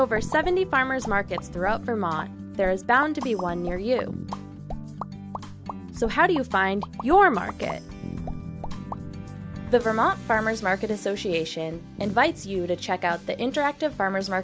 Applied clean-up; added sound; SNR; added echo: none; Bass guitar; 20 dB; none.